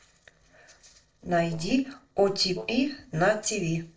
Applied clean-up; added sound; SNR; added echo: neural separator model SepFormer DNS4.